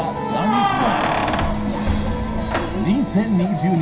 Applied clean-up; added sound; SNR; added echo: none; Keys jangling; 2 dB; reverberation time 0.3 s.